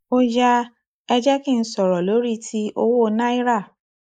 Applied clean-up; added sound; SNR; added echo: neural mask model Resemble Enhance denoiser.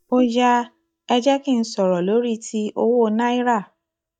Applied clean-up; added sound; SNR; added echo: neural mask model DeepFilterNet 3.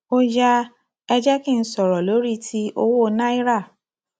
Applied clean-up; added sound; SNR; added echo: none; none; none; none.